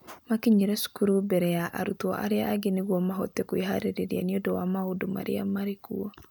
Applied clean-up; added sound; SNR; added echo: none; none; none; none.